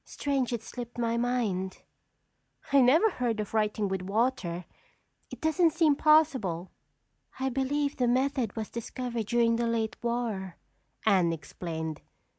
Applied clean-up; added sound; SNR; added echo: none; none; none; none.